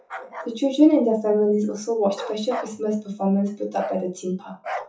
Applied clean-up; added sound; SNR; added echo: classical method WPE with log-MMSE.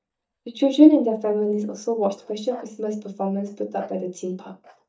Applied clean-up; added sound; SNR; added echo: neural mask model DeepFilterNet 3.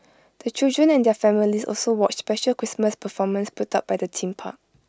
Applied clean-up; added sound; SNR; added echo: none; none; none; none.